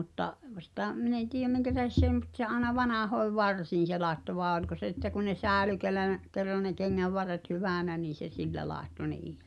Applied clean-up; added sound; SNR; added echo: none; none; none; none.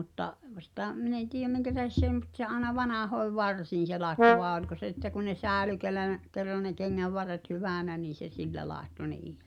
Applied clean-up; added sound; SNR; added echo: none; Brass instrument; -4 dB; none.